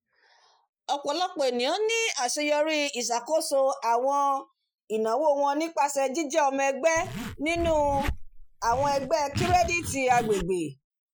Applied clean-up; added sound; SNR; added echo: classical method Wiener filter.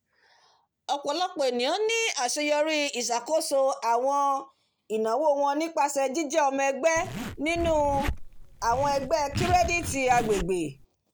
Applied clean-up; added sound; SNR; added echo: none; Zipper (clothing); 8 dB; none.